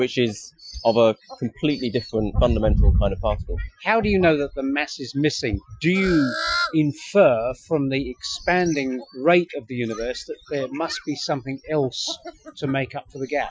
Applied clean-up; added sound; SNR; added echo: classical method Wiener filter.